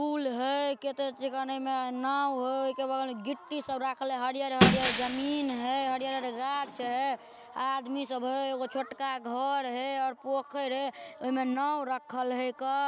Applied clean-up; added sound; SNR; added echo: none; Shatter; 1 dB; none.